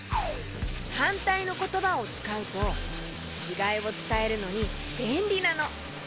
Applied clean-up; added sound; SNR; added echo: none; Bathtub (filling or washing); 11 dB; none.